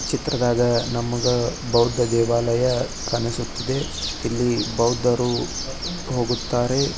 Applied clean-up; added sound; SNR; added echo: none; Bird; 9 dB; none.